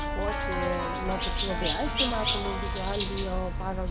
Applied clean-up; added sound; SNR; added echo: none; Chirp, tweet + Keyboard (musical); -4 dB; none.